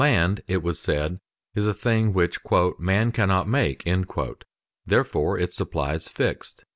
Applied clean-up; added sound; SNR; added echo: none; none; none; none.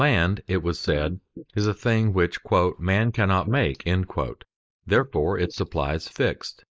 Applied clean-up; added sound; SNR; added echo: neural mask model Resemble Enhance denoiser.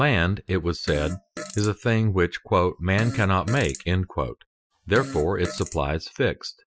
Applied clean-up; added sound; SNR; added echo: classical method Wiener filter.